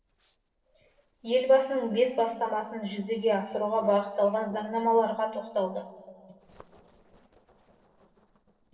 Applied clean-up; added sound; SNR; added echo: neural separator model SepFormer DNS4.